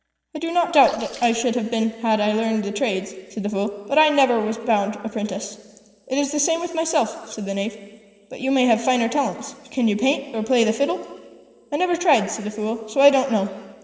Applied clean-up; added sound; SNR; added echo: neural separator model SepFormer DNS4.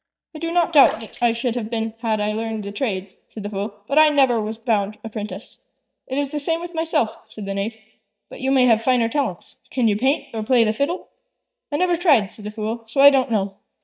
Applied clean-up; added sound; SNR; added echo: neural mask model DeepFilterNet 3.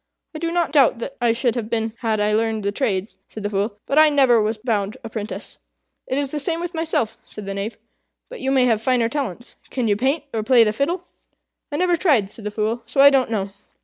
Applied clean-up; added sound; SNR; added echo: none; none; none; none.